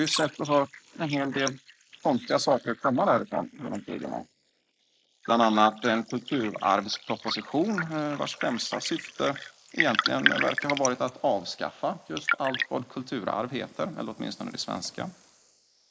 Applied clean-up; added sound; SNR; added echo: neural mask model Resemble Enhance denoiser.